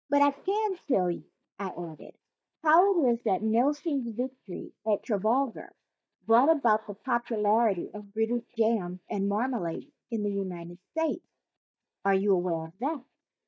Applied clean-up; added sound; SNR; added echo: neural mask model DeepFilterNet 3.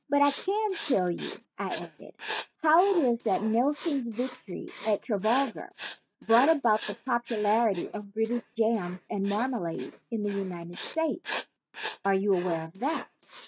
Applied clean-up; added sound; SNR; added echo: neural mask model RNNoise.